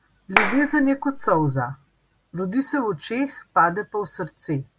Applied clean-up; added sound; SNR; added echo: none; Clapping; 2 dB; none.